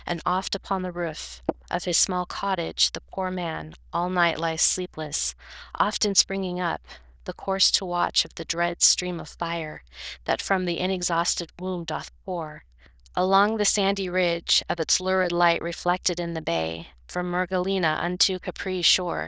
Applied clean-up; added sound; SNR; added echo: neural diffusion model UNIVERSE++.